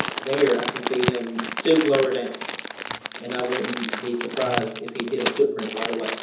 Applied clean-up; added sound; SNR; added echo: none; Crumpling, crinkling; 4 dB; reverberation time 0.7 s.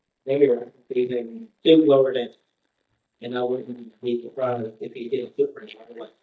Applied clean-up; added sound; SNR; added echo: neural mask model DeepFilterNet 3.